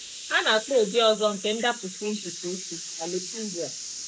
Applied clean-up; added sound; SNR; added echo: neural mask model Resemble Enhance denoiser.